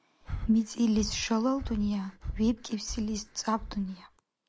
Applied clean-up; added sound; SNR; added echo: none; Breathing; 10 dB; none.